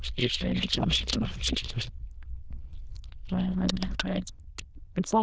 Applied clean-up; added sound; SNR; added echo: neural diffusion model UNIVERSE++.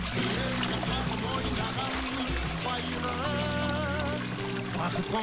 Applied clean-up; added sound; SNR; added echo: none; Toilet flush + Electric guitar / Strum; 0 dB; none.